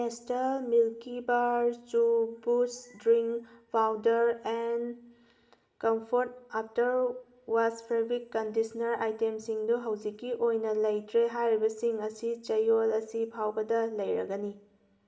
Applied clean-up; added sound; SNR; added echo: none; none; none; reverberation time 0.7 s.